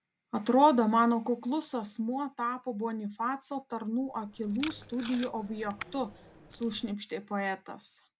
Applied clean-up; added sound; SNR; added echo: none; Packing tape, duct tape; 14 dB; none.